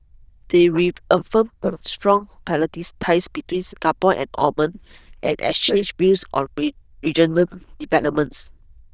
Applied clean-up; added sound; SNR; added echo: neural diffusion model UNIVERSE++.